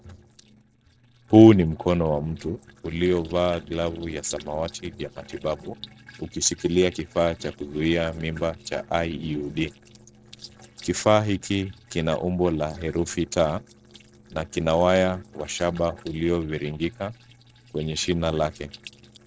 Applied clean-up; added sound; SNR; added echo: neural separator model SepFormer DNS4.